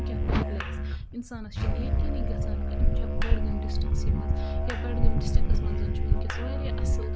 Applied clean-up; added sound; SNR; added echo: none; Musical instrument; 4 dB; none.